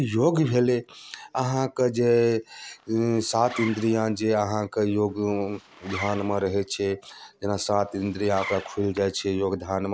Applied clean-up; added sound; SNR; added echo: none; Zipper (clothing); 16 dB; none.